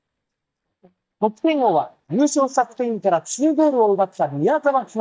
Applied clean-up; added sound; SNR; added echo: neural mask model DeepFilterNet 3.